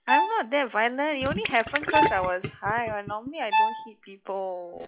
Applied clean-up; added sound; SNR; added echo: classical method log-MMSE.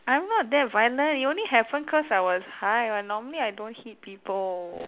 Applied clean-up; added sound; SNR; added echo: none; none; none; none.